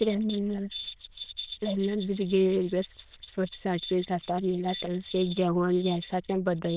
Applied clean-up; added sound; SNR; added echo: neural diffusion model UNIVERSE++.